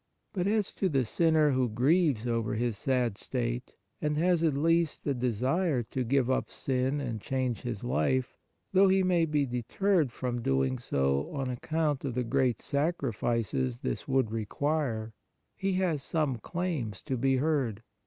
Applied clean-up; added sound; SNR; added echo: none; none; none; none.